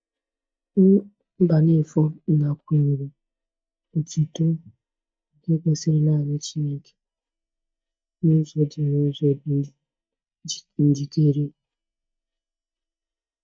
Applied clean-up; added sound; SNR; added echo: neural mask model DeepFilterNet 3.